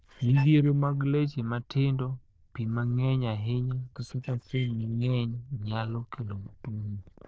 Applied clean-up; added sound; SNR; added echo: neural diffusion model UNIVERSE++.